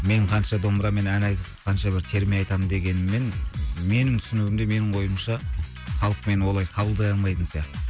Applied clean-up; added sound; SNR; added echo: none; none; none; none.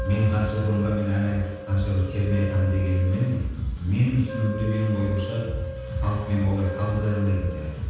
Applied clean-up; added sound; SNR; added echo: none; Wind instrument, woodwind instrument; 12 dB; reverberation time 1.2 s.